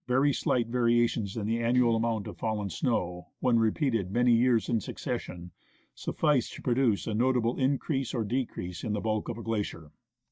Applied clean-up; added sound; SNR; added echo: neural mask model DeepFilterNet 3.